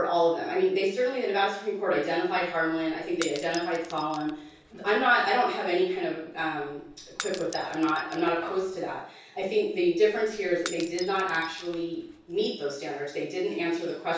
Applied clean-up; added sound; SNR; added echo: none; Shatter / Crushing; 17 dB; reverberation time 0.6 s.